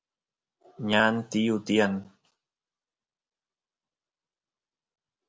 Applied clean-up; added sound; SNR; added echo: none; none; none; none.